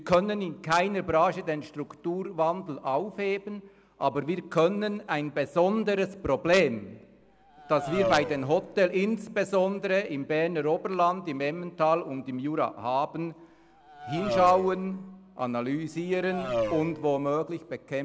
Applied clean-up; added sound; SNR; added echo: none; Race car, auto racing; 7 dB; none.